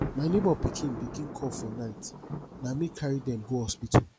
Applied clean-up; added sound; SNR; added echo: none; Thunder; 9 dB; none.